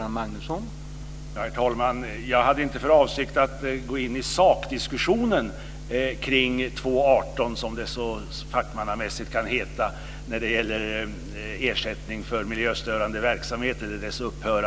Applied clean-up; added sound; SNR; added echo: none; none; none; none.